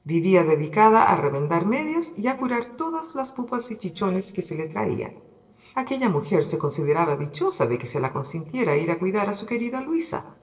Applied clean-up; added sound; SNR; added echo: neural separator model SepFormer DNS4.